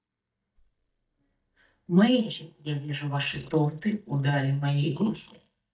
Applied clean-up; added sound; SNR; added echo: neural mask model DeepFilterNet 3.